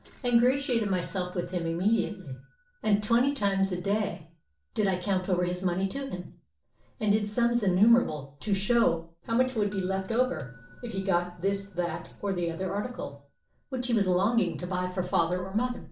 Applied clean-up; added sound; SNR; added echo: none; Doorbell; 15 dB; reverberation time 0.3 s.